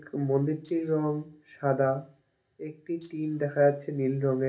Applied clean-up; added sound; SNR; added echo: none; Rattle (instrument); 15 dB; reverberation time 0.3 s.